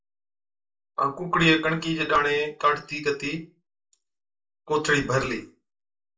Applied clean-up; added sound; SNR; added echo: none; none; none; reverberation time 0.2 s.